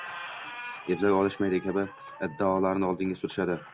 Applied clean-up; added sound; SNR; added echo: none; Squeak; 15 dB; none.